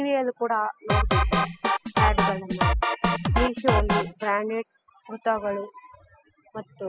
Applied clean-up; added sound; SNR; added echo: classical method spectral subtraction.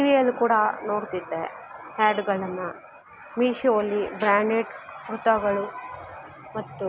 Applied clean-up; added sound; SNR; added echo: none; none; none; none.